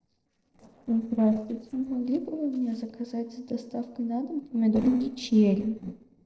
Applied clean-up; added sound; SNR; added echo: neural separator model SepFormer DNS4.